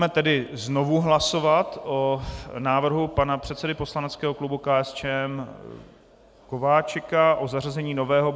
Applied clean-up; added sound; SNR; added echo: none; none; none; none.